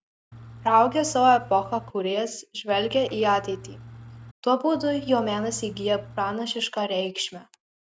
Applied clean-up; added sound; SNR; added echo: none; Engine / Truck; 17 dB; none.